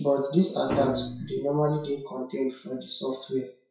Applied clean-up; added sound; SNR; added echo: classical method WPE with log-MMSE.